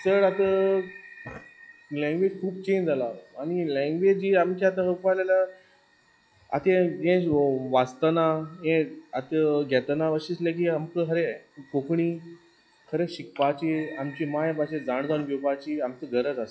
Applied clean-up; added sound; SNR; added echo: classical method log-MMSE.